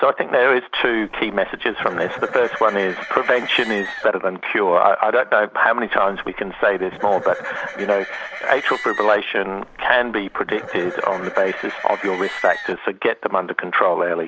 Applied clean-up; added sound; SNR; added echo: none; Livestock, farm animals, working animals; 13 dB; none.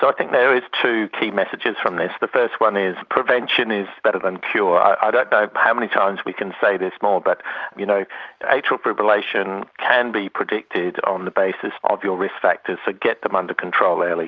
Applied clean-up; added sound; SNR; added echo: none; none; none; none.